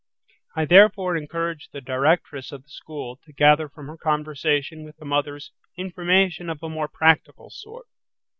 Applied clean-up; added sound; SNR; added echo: none; none; none; none.